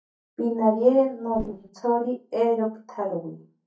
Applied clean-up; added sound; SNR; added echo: neural mask model DeepFilterNet 3.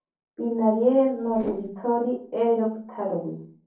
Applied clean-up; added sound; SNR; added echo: neural separator model SepFormer DNS4.